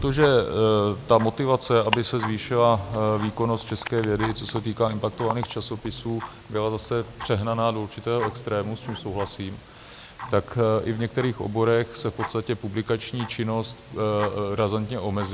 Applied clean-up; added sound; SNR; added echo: none; Tick-tock; 13 dB; none.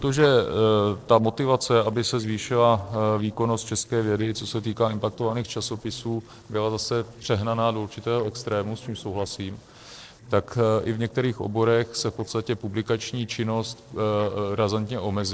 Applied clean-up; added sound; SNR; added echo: neural separator model SepFormer DNS4.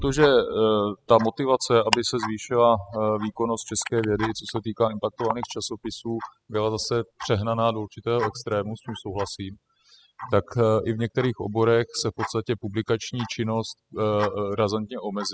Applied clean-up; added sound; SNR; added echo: classical method spectral subtraction.